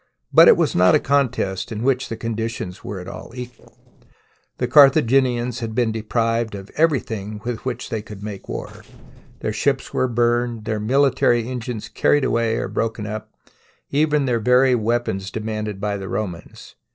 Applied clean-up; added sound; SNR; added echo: neural separator model SepFormer DNS4.